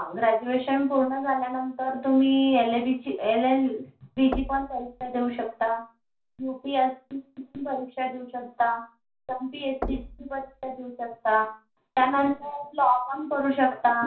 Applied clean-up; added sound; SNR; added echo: none; Knock; 14 dB; reverberation time 0.3 s.